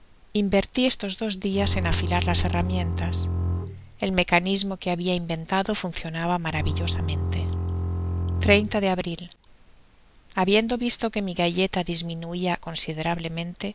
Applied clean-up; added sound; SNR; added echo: none; Bowed string instrument; 1 dB; none.